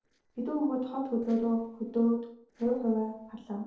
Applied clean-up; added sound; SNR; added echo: neural separator model SepFormer DNS4.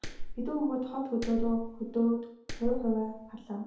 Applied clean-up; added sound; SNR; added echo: none; Clapping; 6 dB; reverberation time 2.1 s.